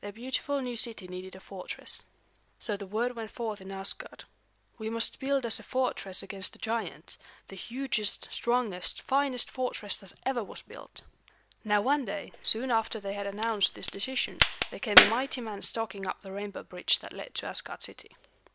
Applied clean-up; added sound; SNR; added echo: none; Crack; -4 dB; none.